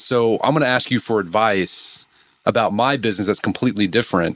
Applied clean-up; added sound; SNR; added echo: neural mask model Resemble Enhance denoiser.